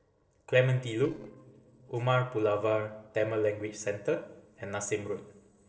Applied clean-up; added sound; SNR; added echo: neural separator model SepFormer DNS4.